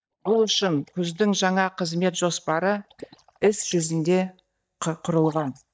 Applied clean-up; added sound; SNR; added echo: neural mask model DeepFilterNet 3.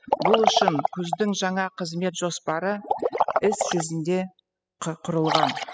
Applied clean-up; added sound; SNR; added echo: classical method spectral subtraction.